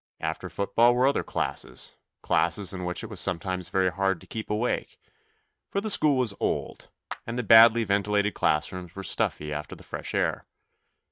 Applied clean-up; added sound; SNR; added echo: neural mask model RNNoise.